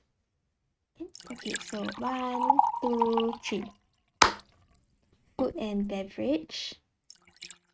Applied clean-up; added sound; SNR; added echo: neural mask model RNNoise.